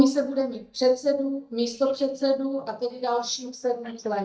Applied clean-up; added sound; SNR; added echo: neural mask model DeepFilterNet 3.